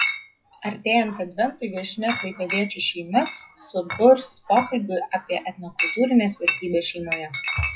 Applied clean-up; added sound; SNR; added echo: classical method WPE with log-MMSE.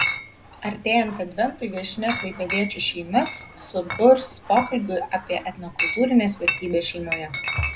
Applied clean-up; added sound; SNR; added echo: none; Chatter / Chink, clink; 8 dB; reverberation time 0.2 s.